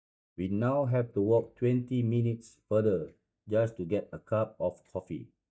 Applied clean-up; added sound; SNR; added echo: neural mask model DeepFilterNet 3.